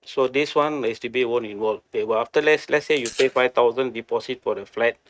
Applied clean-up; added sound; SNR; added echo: neural mask model RNNoise.